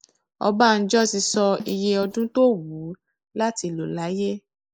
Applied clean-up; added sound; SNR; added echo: neural mask model Resemble Enhance denoiser.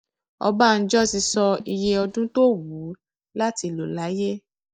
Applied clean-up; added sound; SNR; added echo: neural mask model DeepFilterNet 3.